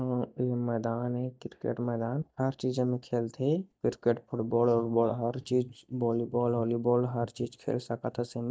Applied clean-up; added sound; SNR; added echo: neural mask model DeepFilterNet 3.